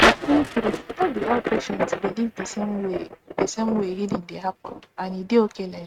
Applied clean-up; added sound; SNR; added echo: neural mask model RNNoise.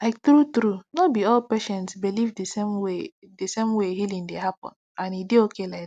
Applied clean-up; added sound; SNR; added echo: none; none; none; none.